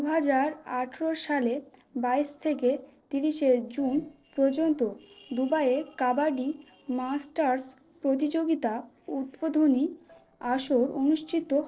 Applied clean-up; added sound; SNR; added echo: neural separator model SepFormer DNS4.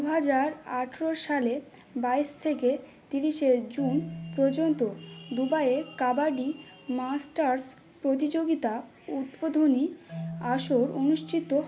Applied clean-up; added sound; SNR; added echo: none; Marimba, xylophone; 17 dB; none.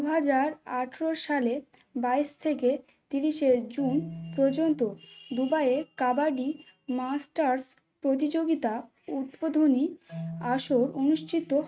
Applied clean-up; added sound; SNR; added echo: neural mask model RNNoise.